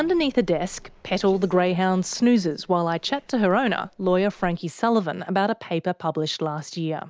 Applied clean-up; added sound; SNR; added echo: none; none; none; none.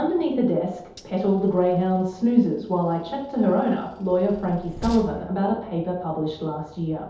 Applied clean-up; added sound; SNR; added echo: none; Train; 20 dB; reverberation time 0.8 s.